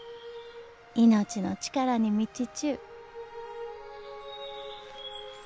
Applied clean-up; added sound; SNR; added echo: none; none; none; none.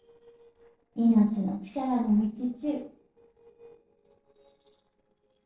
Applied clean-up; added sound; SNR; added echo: neural separator model SepFormer DNS4.